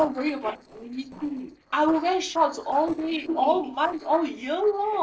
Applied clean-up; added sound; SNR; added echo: neural separator model SepFormer DNS4.